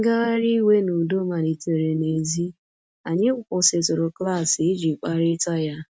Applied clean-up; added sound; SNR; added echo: none; none; none; none.